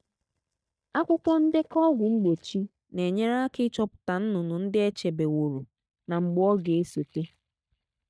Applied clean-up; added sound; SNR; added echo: neural mask model DeepFilterNet 3.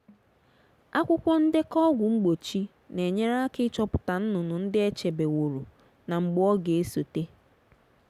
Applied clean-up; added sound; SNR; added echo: none; none; none; none.